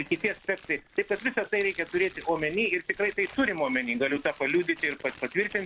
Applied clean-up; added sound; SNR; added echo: none; Tearing; 20 dB; none.